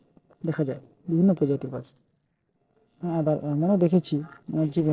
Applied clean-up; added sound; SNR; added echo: neural separator model SepFormer DNS4.